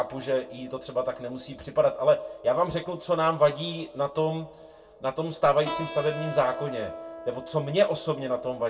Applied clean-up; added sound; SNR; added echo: none; Keyboard (musical); 14 dB; reverberation time 0.1 s.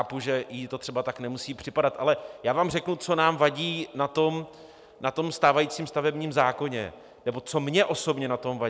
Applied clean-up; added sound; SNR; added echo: none; none; none; none.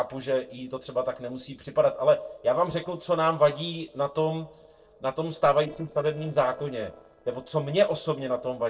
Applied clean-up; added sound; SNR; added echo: neural separator model SepFormer DNS4.